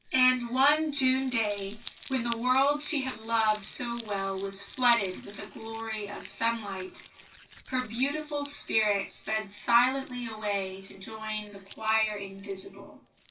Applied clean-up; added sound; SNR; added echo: none; Crumpling, crinkling; 20 dB; reverberation time 0.1 s.